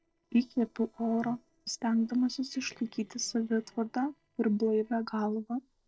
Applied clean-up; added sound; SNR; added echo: neural separator model SepFormer DNS4.